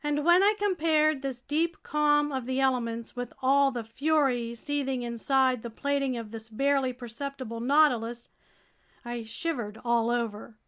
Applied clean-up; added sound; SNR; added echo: none; none; none; none.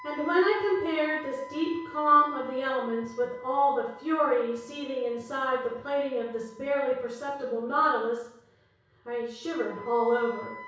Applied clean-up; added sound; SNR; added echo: none; Wind instrument, woodwind instrument; 19 dB; reverberation time 0.6 s.